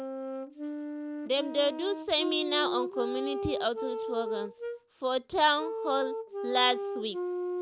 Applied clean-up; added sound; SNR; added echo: none; Wind instrument, woodwind instrument; 4 dB; none.